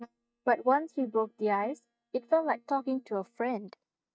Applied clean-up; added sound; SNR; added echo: neural mask model DeepFilterNet 3.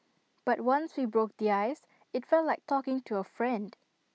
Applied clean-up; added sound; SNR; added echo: none; none; none; none.